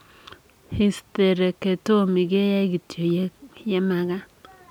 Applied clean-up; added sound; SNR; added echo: none; none; none; none.